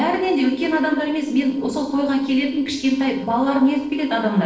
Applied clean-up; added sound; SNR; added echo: neural separator model SepFormer DNS4.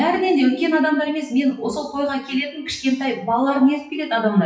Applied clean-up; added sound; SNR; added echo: classical method WPE with log-MMSE.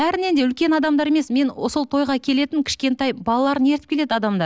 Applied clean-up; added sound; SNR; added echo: none; none; none; none.